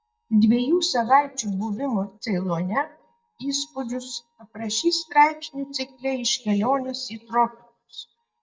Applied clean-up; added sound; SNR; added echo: neural mask model DeepFilterNet 3.